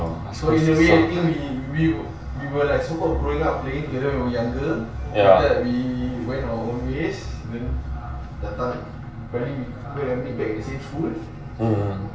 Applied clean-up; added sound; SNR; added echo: none; none; none; reverberation time 0.2 s.